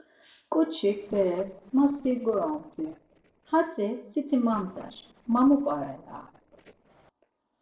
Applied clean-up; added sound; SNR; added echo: neural separator model SepFormer DNS4.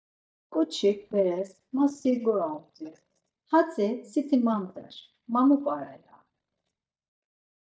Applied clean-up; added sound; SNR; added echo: neural mask model DeepFilterNet 3.